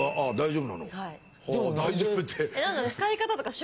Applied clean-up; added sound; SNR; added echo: none; Piano; 19 dB; none.